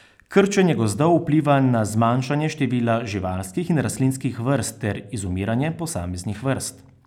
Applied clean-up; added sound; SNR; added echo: none; none; none; none.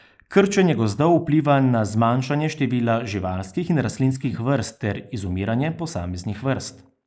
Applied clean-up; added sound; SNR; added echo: neural mask model Resemble Enhance denoiser.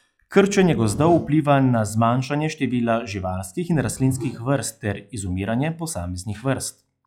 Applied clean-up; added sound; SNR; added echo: classical method log-MMSE.